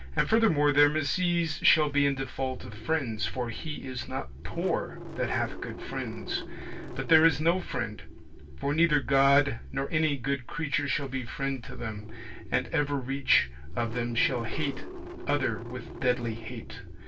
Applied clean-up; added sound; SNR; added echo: none; Engine starting / Car; 14 dB; reverberation time 0.2 s.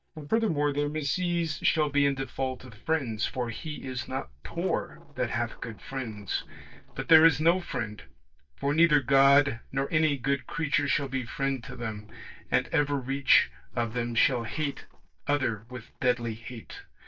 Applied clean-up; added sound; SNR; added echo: neural mask model DeepFilterNet 3.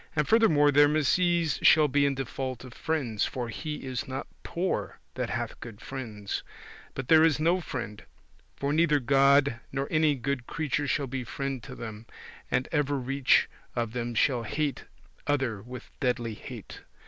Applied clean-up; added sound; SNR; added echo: none; none; none; none.